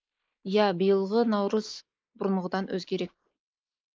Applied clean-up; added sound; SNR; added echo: neural mask model Resemble Enhance denoiser.